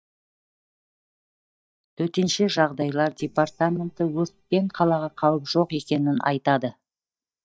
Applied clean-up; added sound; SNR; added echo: neural mask model DeepFilterNet 3.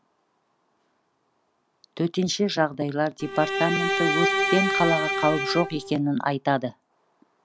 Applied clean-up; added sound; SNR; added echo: none; Bowed string instrument; -1 dB; none.